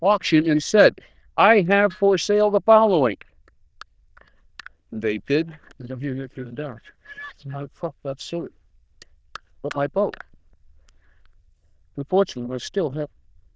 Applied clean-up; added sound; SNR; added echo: neural diffusion model UNIVERSE++.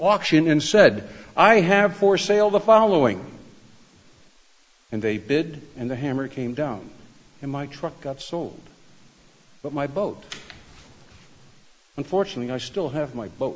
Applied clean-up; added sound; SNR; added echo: none; none; none; none.